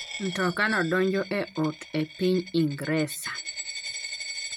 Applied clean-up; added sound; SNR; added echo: none; Coin (dropping); 10 dB; none.